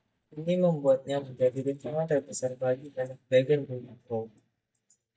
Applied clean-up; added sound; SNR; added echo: neural mask model DeepFilterNet 3.